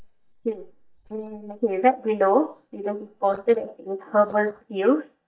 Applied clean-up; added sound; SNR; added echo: neural mask model DeepFilterNet 3.